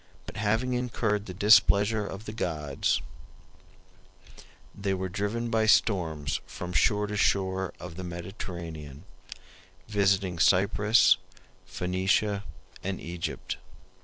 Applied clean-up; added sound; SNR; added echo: none; none; none; none.